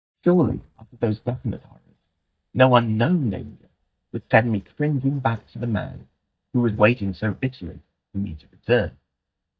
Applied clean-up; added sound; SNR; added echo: neural mask model DeepFilterNet 3.